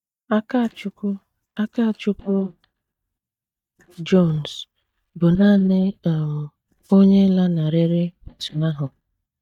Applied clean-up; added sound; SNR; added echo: neural mask model DeepFilterNet 3.